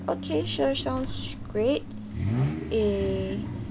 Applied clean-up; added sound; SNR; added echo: none; Idling / Accelerating, revving, vroom / Car; 3 dB; none.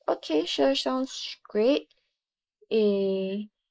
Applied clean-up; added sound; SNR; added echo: neural mask model Resemble Enhance denoiser.